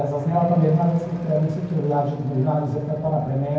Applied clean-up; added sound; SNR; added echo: none; Accelerating, revving, vroom / Truck; 19 dB; reverberation time 0.9 s.